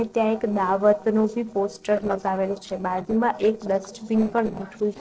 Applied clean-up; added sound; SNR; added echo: neural separator model SepFormer DNS4.